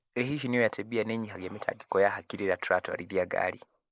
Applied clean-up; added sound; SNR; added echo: neural mask model Resemble Enhance denoiser.